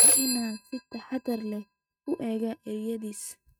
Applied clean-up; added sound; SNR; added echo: neural mask model RNNoise.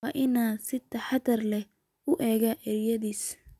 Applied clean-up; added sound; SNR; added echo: none; none; none; none.